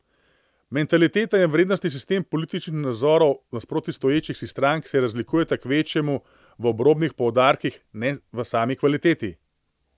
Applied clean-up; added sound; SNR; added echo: none; none; none; none.